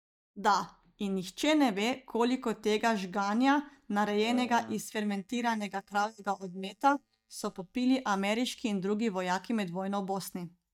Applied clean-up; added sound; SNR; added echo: neural mask model DeepFilterNet 3.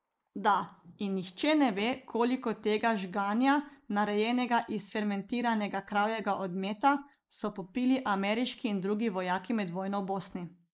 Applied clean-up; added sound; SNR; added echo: neural mask model Resemble Enhance denoiser.